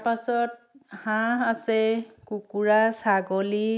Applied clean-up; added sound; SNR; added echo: none; none; none; none.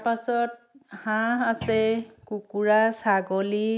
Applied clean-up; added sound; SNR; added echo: none; Thump, thud; 14 dB; none.